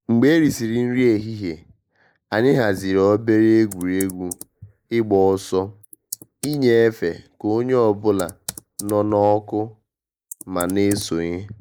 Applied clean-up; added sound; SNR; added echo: neural mask model Resemble Enhance denoiser.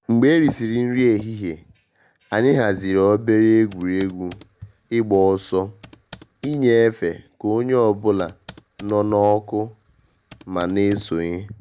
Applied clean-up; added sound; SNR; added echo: none; Computer keyboard; 18 dB; none.